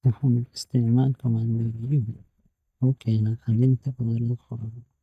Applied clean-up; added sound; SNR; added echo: neural mask model DeepFilterNet 3.